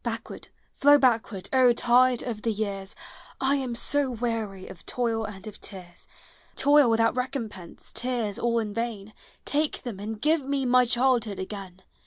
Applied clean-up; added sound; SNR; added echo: none; none; none; none.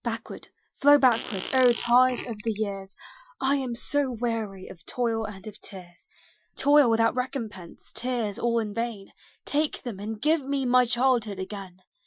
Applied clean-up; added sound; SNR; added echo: classical method Wiener filter.